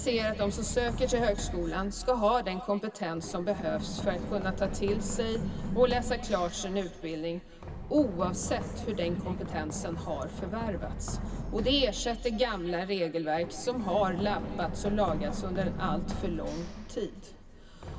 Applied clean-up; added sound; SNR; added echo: none; Run; 5 dB; reverberation time 2.4 s.